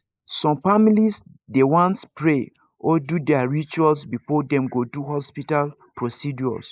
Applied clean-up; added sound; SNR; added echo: neural mask model Resemble Enhance denoiser.